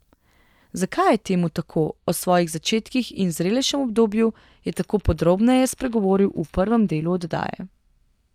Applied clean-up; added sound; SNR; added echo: neural mask model DeepFilterNet 3.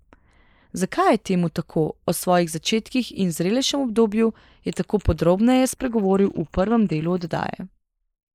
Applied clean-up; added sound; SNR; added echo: neural mask model Resemble Enhance denoiser.